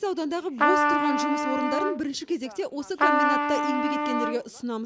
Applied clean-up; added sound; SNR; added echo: none; Trumpet; -4 dB; none.